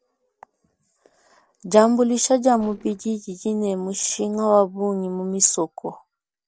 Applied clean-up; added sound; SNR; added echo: neural separator model SepFormer DNS4.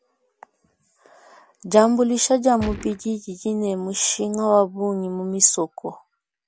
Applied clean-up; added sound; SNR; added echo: none; Gunshot, gunfire; 11 dB; none.